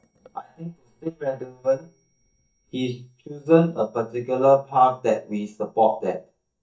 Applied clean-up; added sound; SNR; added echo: neural mask model DeepFilterNet 3.